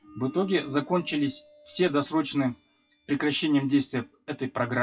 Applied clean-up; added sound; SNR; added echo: classical method WPE with log-MMSE.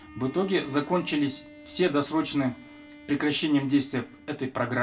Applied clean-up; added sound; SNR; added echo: none; Bowed string instrument; 20 dB; reverberation time 0.2 s.